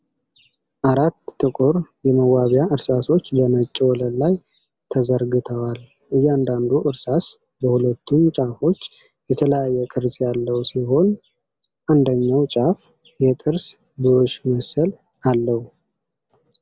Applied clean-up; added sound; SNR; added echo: none; none; none; none.